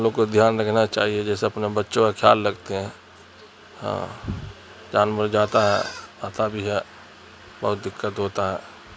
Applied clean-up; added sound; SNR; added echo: none; none; none; none.